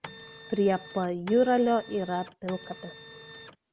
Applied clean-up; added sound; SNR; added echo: none; Printer; 16 dB; none.